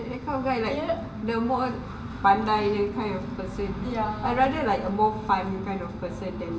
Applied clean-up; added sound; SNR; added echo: none; none; none; reverberation time 1.1 s.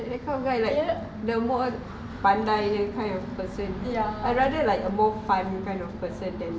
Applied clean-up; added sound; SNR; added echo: none; none; none; none.